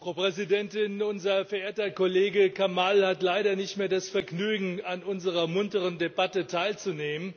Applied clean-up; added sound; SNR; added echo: none; none; none; none.